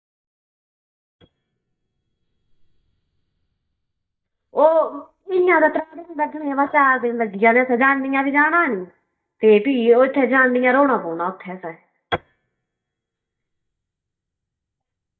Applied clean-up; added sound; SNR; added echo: neural mask model DeepFilterNet 3.